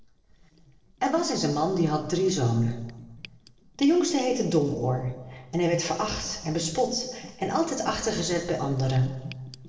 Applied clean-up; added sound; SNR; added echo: neural separator model SepFormer DNS4.